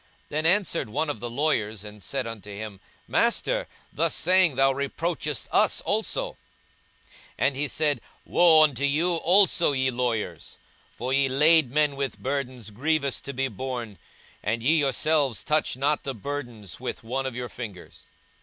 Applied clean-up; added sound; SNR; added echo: none; none; none; none.